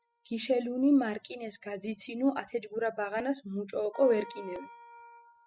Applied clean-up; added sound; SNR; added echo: classical method spectral subtraction.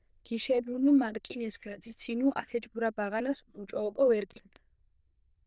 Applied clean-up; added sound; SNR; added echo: neural diffusion model UNIVERSE++.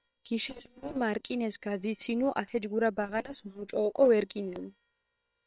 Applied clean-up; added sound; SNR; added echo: neural separator model SepFormer WHAM!.